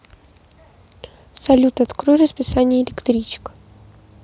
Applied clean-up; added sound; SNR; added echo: none; none; none; none.